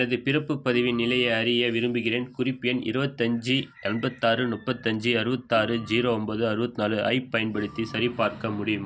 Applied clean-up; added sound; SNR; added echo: none; Organ; 18 dB; none.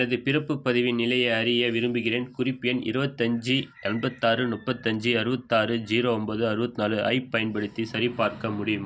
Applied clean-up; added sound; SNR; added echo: none; none; none; none.